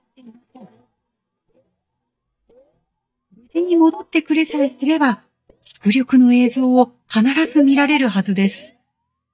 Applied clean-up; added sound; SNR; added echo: neural mask model DeepFilterNet 3.